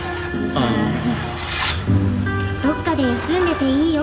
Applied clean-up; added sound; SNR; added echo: none; Truck; 8 dB; reverberation time 1.5 s.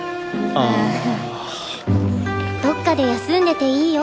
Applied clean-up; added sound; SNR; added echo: none; none; none; none.